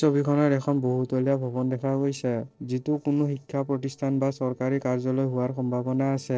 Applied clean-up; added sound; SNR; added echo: neural separator model SepFormer DNS4.